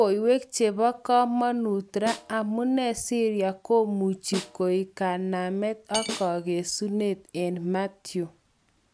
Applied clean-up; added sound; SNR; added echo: none; Cutlery, silverware / Dishes, pots, and pans + Snare drum; 13 dB; none.